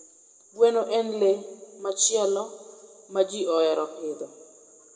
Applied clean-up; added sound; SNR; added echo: none; none; none; reverberation time 1.1 s.